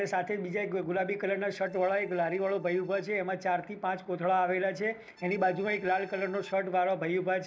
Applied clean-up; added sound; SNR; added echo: neural separator model SepFormer DNS4.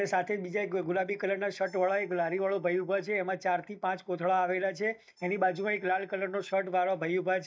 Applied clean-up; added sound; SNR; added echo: neural mask model DeepFilterNet 3.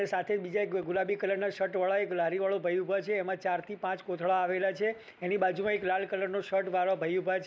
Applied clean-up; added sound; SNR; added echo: none; none; none; none.